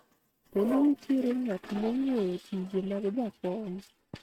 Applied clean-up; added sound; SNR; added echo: neural mask model RNNoise.